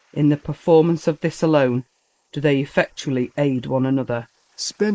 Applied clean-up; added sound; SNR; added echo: neural mask model Resemble Enhance denoiser.